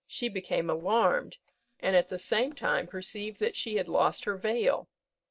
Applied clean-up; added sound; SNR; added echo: neural separator model SepFormer DNS4.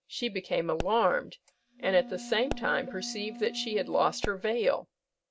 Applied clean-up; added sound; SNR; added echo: none; Explosion + Wind instrument, woodwind instrument; 12 dB; none.